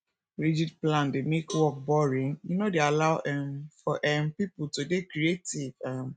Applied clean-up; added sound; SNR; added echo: neural mask model RNNoise.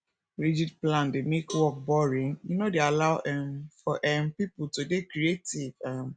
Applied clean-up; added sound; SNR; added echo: none; Cowbell; 19 dB; none.